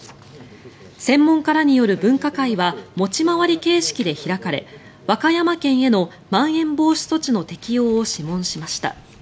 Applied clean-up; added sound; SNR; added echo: none; none; none; none.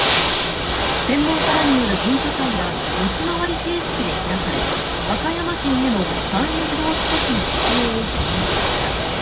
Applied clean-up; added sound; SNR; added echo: none; Ocean / Boat, Water vehicle; -4 dB; reverberation time 0.4 s.